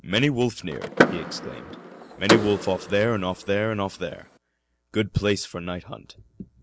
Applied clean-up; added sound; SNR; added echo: none; Door / Car; 0 dB; none.